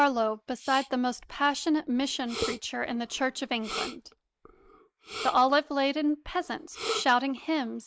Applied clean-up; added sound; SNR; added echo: neural mask model Resemble Enhance denoiser.